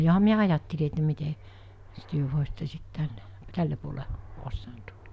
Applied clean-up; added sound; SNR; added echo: none; Fixed-wing aircraft, airplane; 19 dB; none.